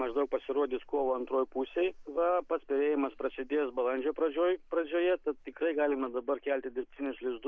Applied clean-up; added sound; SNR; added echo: none; none; none; none.